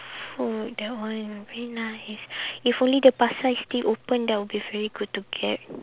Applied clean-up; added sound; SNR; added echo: none; none; none; none.